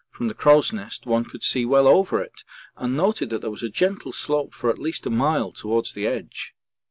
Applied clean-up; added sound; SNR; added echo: none; none; none; none.